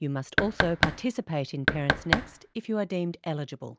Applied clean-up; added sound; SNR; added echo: none; Knock; -2 dB; none.